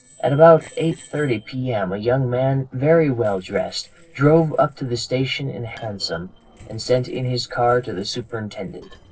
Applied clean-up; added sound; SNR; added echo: neural separator model SepFormer DNS4.